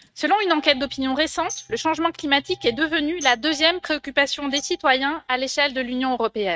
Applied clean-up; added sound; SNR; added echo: neural mask model RNNoise.